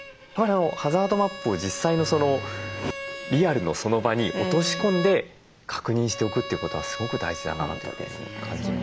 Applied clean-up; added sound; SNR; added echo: none; Bowed string instrument + Engine; 11 dB; none.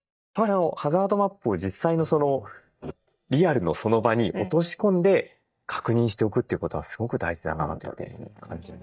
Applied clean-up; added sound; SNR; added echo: neural mask model DeepFilterNet 3.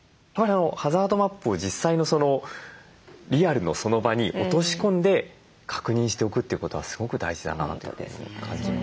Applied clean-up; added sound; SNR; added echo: none; none; none; none.